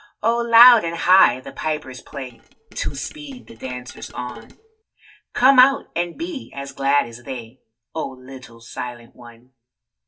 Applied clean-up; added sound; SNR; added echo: neural separator model SepFormer DNS4.